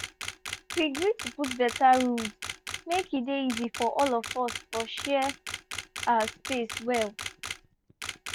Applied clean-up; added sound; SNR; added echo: none; Camera; 9 dB; none.